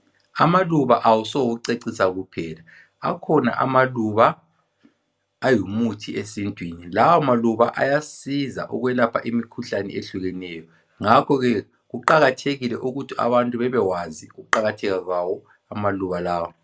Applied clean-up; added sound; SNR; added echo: none; none; none; none.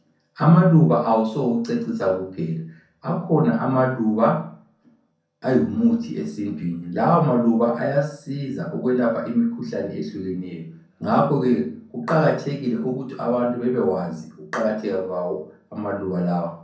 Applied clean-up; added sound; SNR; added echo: none; none; none; reverberation time 0.5 s.